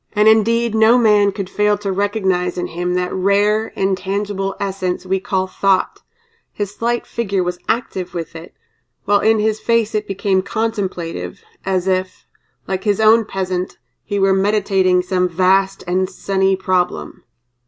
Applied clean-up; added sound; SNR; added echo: none; none; none; none.